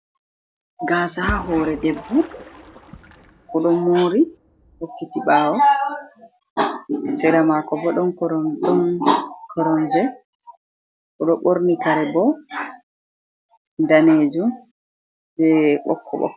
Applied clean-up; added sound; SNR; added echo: none; Splash, splatter; 15 dB; none.